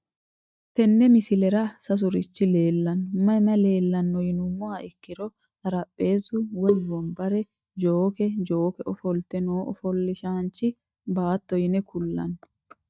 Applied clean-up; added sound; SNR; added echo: neural mask model DeepFilterNet 3.